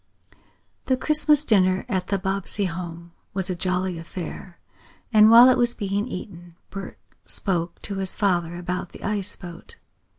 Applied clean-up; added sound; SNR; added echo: none; none; none; none.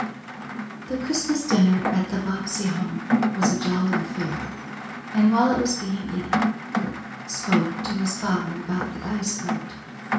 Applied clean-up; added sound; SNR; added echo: none; Rain; 3 dB; reverberation time 0.6 s.